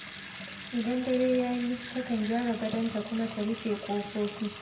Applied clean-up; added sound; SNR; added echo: none; Bathtub (filling or washing) / Sink (filling or washing) / Water tap, faucet; 12 dB; reverberation time 0.9 s.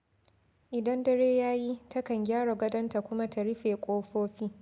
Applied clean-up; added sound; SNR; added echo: none; none; none; none.